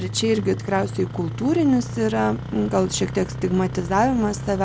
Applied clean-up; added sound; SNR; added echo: none; Engine starting; 9 dB; none.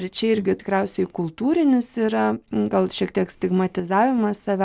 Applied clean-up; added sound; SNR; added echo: none; none; none; none.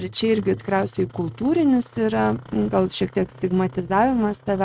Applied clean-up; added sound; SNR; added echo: neural mask model RNNoise.